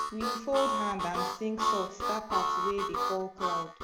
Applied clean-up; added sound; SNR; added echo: none; Harmonica; -2 dB; none.